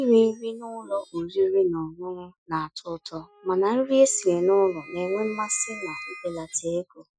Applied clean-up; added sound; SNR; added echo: classical method Wiener filter.